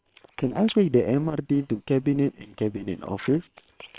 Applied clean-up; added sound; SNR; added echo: neural separator model SepFormer WHAM!.